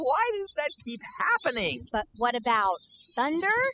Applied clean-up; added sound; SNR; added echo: classical method spectral subtraction.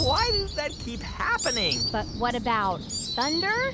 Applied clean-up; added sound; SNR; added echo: none; Insect; 5 dB; none.